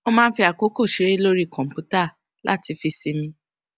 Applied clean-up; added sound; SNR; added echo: none; none; none; none.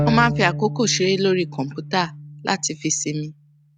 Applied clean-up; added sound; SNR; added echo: none; Bowed string instrument; 7 dB; none.